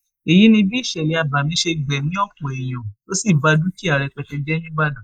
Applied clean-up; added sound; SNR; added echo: neural mask model Resemble Enhance denoiser.